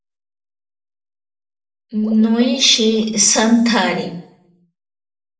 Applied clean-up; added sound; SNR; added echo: none; Water / Liquid; 20 dB; reverberation time 0.5 s.